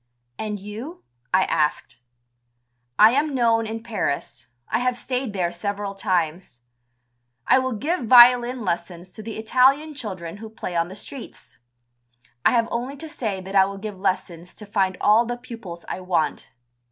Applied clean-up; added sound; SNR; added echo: none; none; none; none.